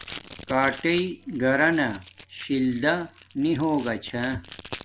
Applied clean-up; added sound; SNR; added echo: none; Packing tape, duct tape; 16 dB; none.